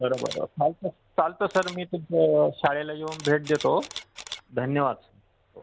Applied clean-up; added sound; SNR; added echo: none; Camera; 18 dB; none.